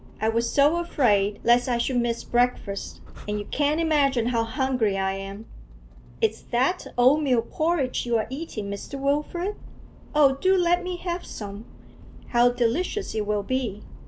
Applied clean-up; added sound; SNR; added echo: none; Accelerating, revving, vroom + Breathing; 16 dB; none.